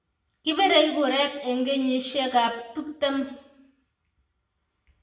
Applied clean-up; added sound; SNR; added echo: none; none; none; reverberation time 0.7 s.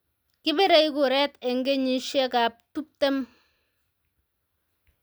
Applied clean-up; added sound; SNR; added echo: none; none; none; none.